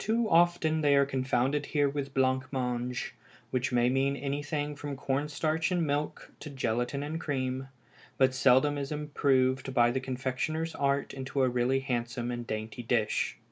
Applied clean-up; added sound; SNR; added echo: none; none; none; none.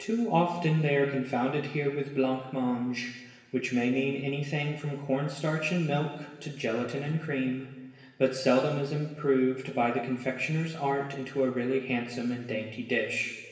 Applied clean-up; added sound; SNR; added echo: none; none; none; reverberation time 1.2 s.